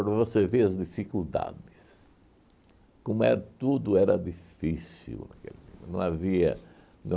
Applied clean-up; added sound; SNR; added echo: none; none; none; none.